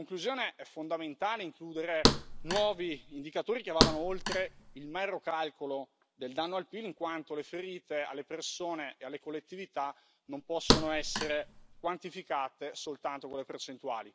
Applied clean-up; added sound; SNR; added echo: none; Thump, thud; -5 dB; none.